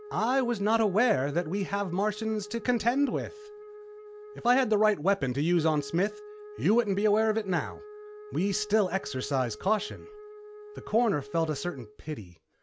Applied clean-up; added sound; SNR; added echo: none; Wind instrument, woodwind instrument; 17 dB; none.